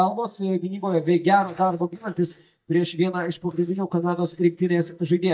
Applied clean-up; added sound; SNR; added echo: neural mask model DeepFilterNet 3.